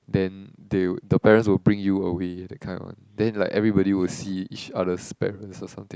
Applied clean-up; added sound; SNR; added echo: none; none; none; none.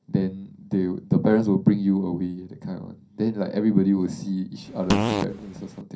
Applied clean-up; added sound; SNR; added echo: none; Fart; 2 dB; reverberation time 0.3 s.